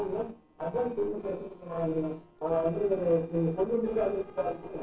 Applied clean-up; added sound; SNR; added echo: neural separator model SepFormer DNS4.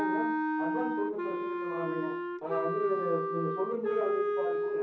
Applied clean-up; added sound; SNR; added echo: none; Wind instrument, woodwind instrument; -4 dB; reverberation time 0.6 s.